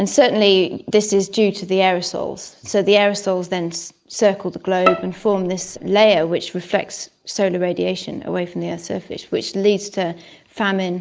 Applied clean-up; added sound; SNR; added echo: none; Bowed string instrument; 6 dB; none.